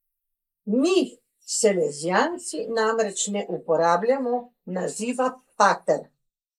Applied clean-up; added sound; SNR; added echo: neural mask model Resemble Enhance denoiser.